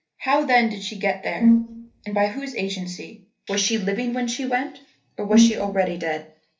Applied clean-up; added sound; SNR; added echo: neural separator model SepFormer DNS4.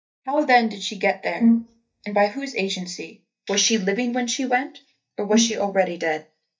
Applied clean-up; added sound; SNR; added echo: neural mask model DeepFilterNet 3.